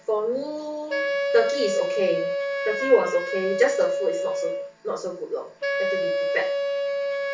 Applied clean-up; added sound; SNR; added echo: none; Wind instrument, woodwind instrument; 0 dB; reverberation time 0.3 s.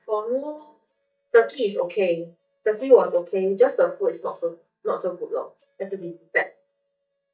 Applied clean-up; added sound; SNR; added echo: neural mask model DeepFilterNet 3.